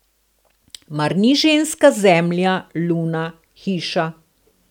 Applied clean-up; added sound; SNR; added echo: none; none; none; none.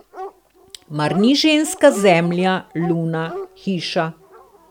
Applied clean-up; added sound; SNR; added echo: none; Dog; 15 dB; none.